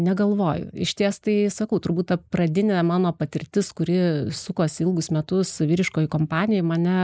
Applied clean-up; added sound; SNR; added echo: neural mask model Resemble Enhance denoiser.